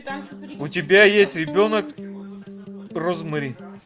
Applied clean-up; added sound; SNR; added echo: none; Electric guitar; 15 dB; none.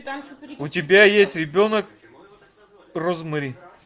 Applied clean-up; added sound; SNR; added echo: none; none; none; none.